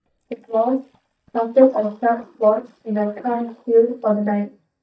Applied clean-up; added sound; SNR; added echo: neural mask model DeepFilterNet 3.